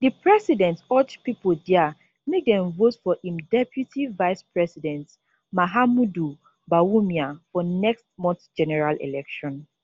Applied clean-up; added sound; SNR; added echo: none; none; none; none.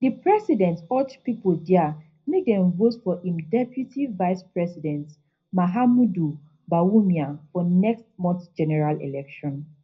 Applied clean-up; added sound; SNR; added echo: none; none; none; reverberation time 0.4 s.